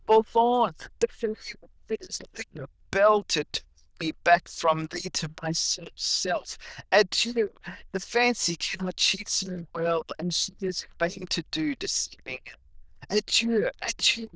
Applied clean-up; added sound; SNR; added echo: neural diffusion model UNIVERSE++.